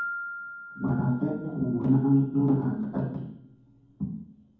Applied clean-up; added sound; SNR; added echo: none; Piano; 15 dB; reverberation time 1.2 s.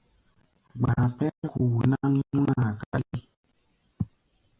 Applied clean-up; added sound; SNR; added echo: none; none; none; none.